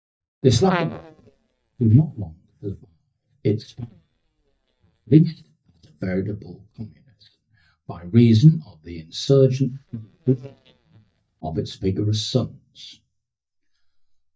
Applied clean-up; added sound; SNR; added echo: neural mask model DeepFilterNet 3.